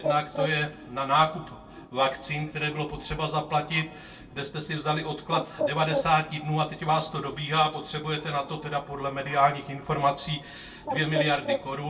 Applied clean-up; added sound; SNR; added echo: none; Bird; 9 dB; reverberation time 0.2 s.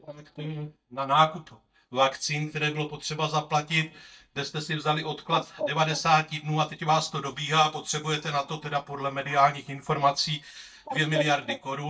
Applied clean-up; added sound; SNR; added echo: neural mask model DeepFilterNet 3.